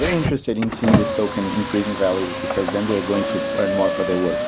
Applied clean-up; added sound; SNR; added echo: none; Car; 1 dB; none.